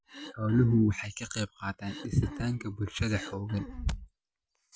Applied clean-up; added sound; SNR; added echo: none; Cough; 16 dB; none.